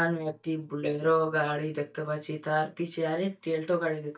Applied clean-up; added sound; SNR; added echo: neural mask model DeepFilterNet 3.